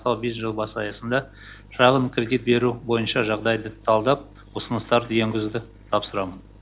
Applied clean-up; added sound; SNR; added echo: none; none; none; none.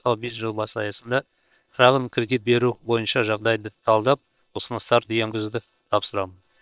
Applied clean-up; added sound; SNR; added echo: neural separator model SepFormer WHAM!.